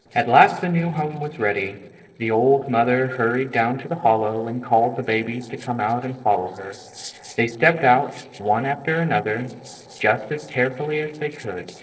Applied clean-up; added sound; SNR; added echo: neural separator model SepFormer DNS4.